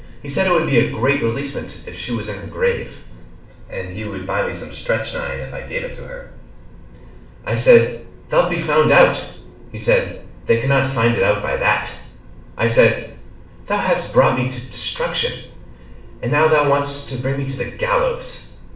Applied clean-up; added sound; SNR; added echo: none; none; none; reverberation time 0.6 s.